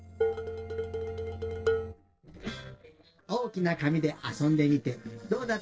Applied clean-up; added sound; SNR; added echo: neural separator model SepFormer DNS4.